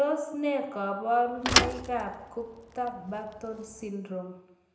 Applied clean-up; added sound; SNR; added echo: none; Thump, thud; 0 dB; reverberation time 0.8 s.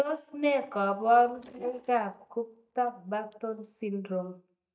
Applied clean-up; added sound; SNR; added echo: neural mask model DeepFilterNet 3.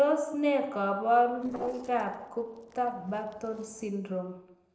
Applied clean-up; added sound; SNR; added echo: neural separator model SepFormer DNS4.